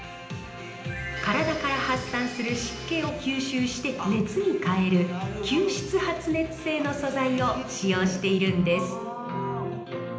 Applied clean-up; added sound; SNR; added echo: none; Domestic sounds, home sounds; 13 dB; reverberation time 0.9 s.